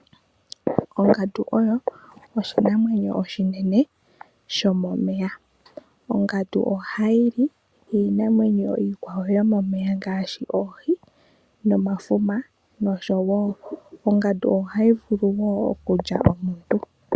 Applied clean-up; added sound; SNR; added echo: none; none; none; none.